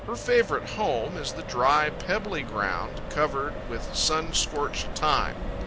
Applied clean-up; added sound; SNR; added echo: none; Accelerating, revving, vroom; 7 dB; none.